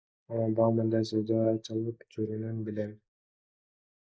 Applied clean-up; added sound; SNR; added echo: neural mask model Resemble Enhance denoiser.